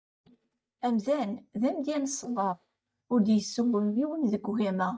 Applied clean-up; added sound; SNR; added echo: neural mask model DeepFilterNet 3.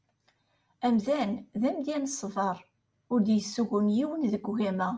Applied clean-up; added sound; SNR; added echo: none; none; none; none.